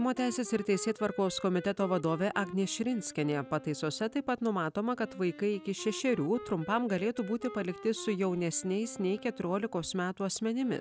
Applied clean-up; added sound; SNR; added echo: none; Wind instrument, woodwind instrument; 16 dB; none.